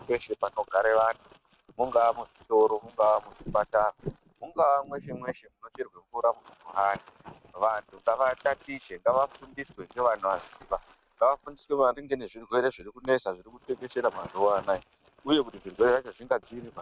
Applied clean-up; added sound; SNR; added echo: neural mask model RNNoise.